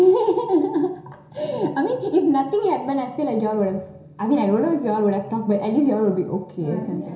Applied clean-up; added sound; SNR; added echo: none; none; none; reverberation time 0.7 s.